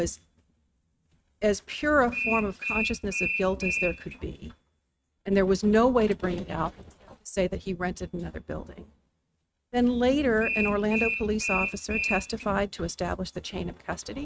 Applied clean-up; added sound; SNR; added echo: neural mask model RNNoise.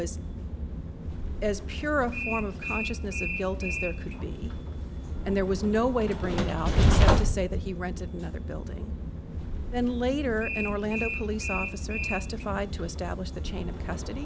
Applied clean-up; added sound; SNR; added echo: none; Train; -2 dB; none.